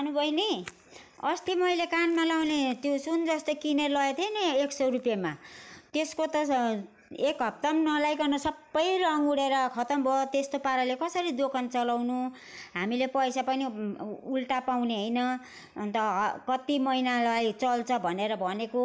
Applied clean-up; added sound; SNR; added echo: none; none; none; none.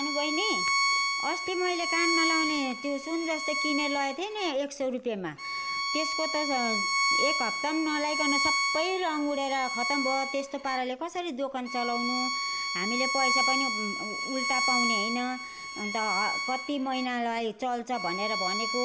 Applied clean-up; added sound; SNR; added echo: none; Bowed string instrument; -1 dB; none.